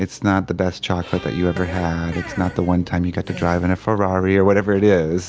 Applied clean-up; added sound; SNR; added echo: none; Fart + Bowed string instrument; 17 dB; none.